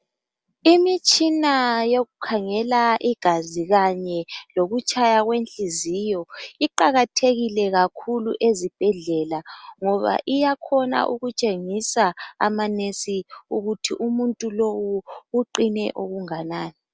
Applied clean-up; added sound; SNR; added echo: none; none; none; none.